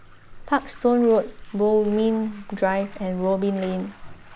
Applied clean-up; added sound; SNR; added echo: none; Bathtub (filling or washing); 17 dB; none.